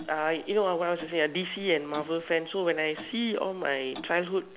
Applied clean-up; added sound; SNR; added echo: none; Clock; 20 dB; none.